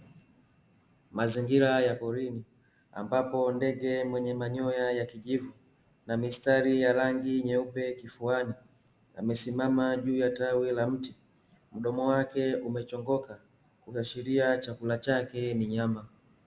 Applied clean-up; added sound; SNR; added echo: none; none; none; none.